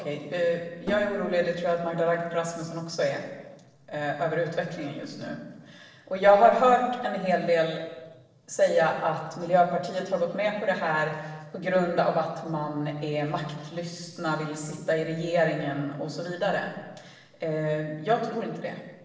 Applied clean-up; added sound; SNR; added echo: neural separator model SepFormer DNS4.